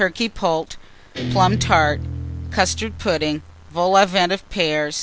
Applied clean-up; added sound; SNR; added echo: none; Guitar; 9 dB; none.